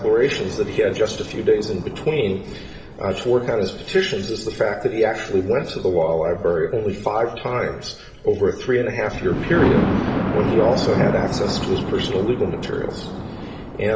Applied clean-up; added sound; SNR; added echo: none; Thunder; 6 dB; reverberation time 2.1 s.